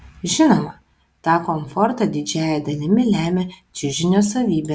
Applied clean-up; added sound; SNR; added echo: none; none; none; none.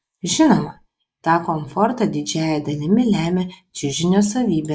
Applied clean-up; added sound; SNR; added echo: neural mask model Resemble Enhance denoiser.